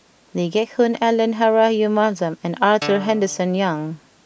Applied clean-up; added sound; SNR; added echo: none; Guitar; 13 dB; none.